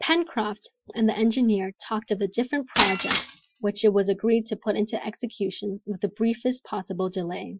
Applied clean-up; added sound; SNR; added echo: classical method Wiener filter.